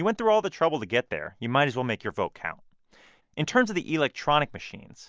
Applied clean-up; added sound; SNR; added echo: none; none; none; none.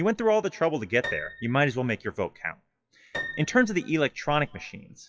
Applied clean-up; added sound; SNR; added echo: classical method WPE with log-MMSE.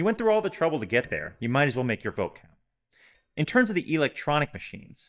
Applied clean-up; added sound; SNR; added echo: neural mask model DeepFilterNet 3.